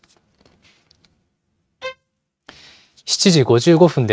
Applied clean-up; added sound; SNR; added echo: neural mask model RNNoise.